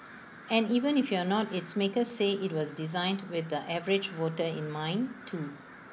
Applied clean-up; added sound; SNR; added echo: none; Crow; 20 dB; none.